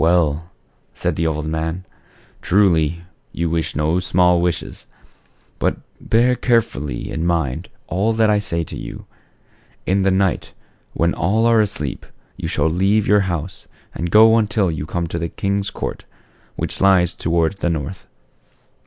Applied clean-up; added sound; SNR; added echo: none; none; none; none.